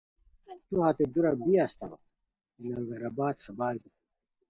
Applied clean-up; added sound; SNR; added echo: neural mask model DeepFilterNet 3.